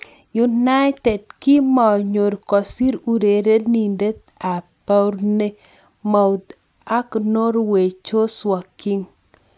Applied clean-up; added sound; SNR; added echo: none; none; none; none.